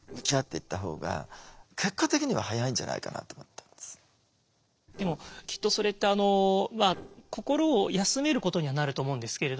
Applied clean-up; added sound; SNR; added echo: neural separator model SepFormer DNS4.